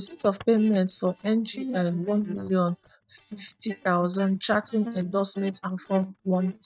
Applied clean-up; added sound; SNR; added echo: neural mask model DeepFilterNet 3.